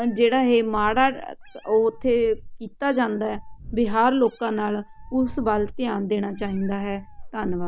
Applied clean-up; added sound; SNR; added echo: none; Meow; 13 dB; none.